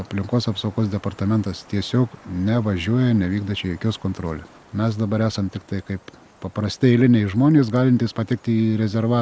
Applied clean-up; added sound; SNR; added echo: none; none; none; none.